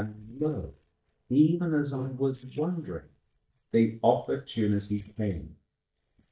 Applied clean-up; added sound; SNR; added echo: neural mask model DeepFilterNet 3.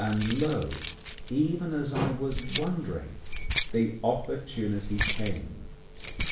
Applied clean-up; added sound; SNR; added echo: none; Keys jangling; 3 dB; reverberation time 0.6 s.